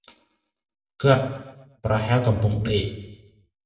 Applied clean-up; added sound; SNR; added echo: none; none; none; reverberation time 0.8 s.